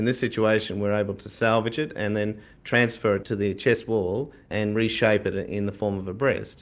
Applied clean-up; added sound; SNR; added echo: none; none; none; none.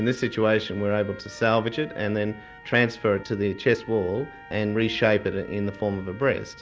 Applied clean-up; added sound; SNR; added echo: none; Trumpet + Wind instrument, woodwind instrument; 20 dB; none.